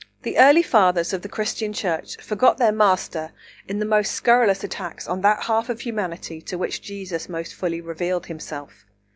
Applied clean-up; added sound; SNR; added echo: none; none; none; none.